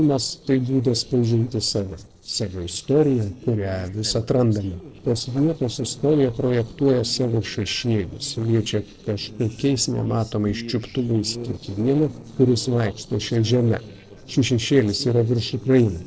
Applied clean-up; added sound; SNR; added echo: neural separator model SepFormer DNS4.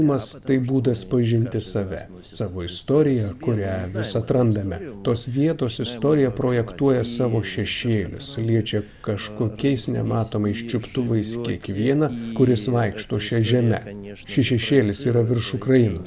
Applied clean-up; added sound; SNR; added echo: none; none; none; none.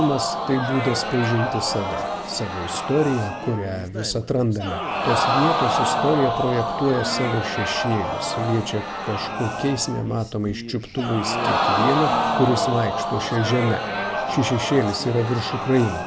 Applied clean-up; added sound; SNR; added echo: none; Crowd; 2 dB; none.